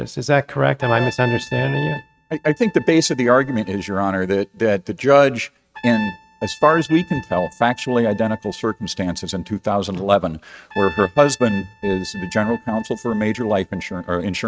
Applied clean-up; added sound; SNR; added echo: neural mask model RNNoise.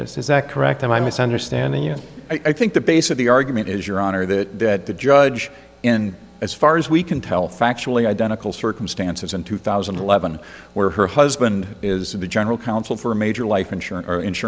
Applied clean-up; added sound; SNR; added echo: none; none; none; none.